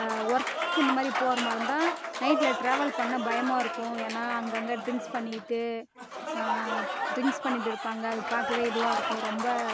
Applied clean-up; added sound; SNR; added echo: none; Applause / Crowd; 1 dB; none.